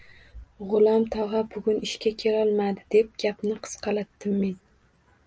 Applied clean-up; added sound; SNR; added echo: none; none; none; none.